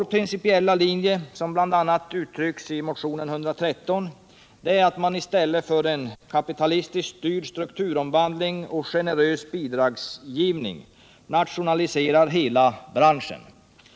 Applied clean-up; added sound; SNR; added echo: none; none; none; none.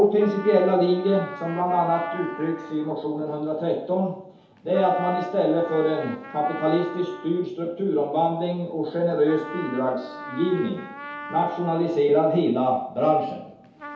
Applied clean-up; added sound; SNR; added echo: none; Trumpet; 16 dB; reverberation time 0.8 s.